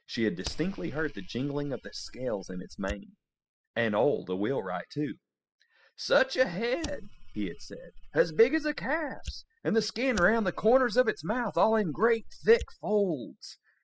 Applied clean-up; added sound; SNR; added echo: classical method spectral subtraction.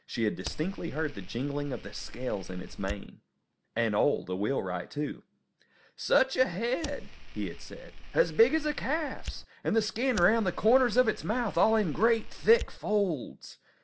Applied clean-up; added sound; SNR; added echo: none; Fire; 10 dB; none.